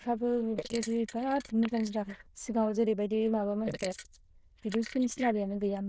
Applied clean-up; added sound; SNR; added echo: neural diffusion model UNIVERSE++.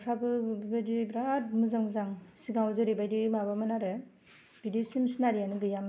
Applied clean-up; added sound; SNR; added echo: none; none; none; none.